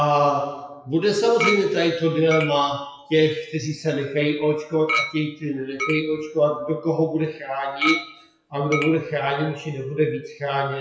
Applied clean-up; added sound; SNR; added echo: classical method WPE with log-MMSE.